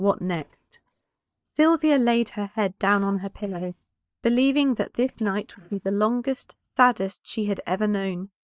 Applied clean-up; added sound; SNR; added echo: neural mask model DeepFilterNet 3.